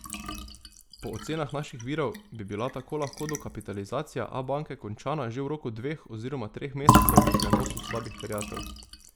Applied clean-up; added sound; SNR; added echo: none; Fill (with liquid); -5 dB; none.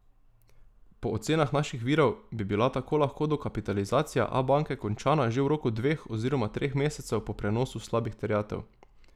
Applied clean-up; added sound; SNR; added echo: none; none; none; none.